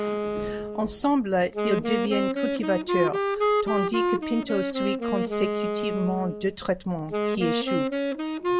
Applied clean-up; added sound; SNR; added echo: none; Wind instrument, woodwind instrument; -1 dB; none.